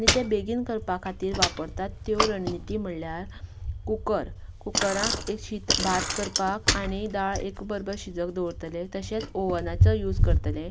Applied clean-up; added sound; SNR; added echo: none; Bicycle; -1 dB; none.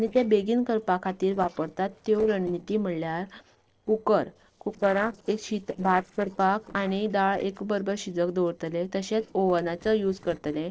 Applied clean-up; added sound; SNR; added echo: neural separator model SepFormer DNS4.